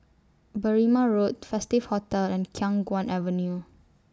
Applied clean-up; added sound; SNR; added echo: none; none; none; none.